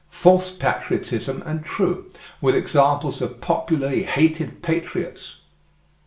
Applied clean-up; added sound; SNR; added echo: none; none; none; reverberation time 0.4 s.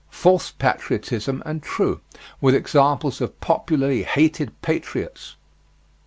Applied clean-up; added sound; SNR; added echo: none; none; none; none.